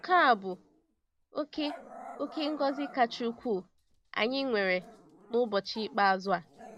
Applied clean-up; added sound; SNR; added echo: none; Growling; 19 dB; none.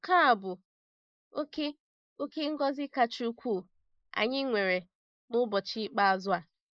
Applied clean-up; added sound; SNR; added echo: neural mask model Resemble Enhance denoiser.